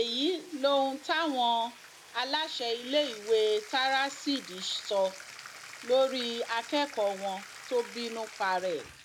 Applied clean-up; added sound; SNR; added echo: none; Bathtub (filling or washing); 17 dB; none.